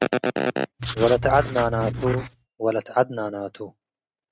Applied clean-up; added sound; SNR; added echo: neural mask model RNNoise.